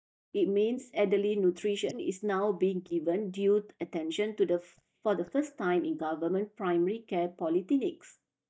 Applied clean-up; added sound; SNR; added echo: neural mask model DeepFilterNet 3.